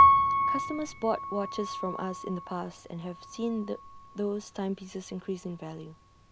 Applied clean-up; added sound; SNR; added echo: none; Piano; -5 dB; none.